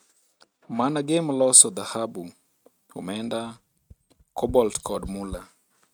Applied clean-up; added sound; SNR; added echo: neural mask model RNNoise.